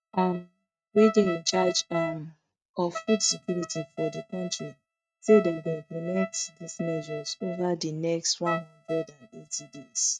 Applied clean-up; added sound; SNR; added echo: neural mask model RNNoise.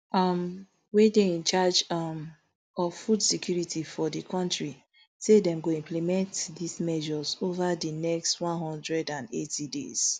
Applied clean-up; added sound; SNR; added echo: none; none; none; none.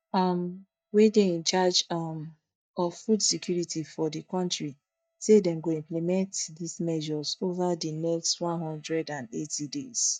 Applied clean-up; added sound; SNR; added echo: neural mask model DeepFilterNet 3.